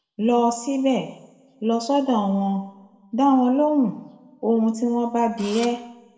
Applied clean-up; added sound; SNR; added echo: none; Engine / Drill; 18 dB; reverberation time 0.8 s.